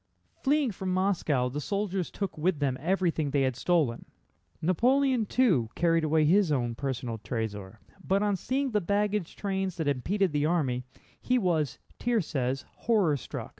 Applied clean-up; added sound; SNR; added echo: none; none; none; none.